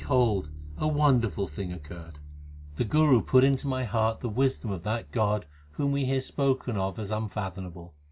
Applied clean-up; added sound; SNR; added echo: none; Bass guitar; 15 dB; none.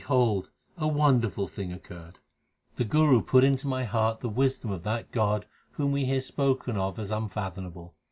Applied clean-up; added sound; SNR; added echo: none; none; none; none.